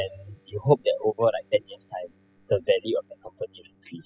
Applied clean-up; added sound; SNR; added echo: classical method spectral subtraction.